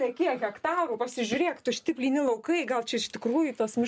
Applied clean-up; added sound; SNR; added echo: none; none; none; none.